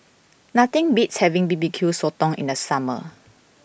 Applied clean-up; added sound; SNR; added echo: none; none; none; none.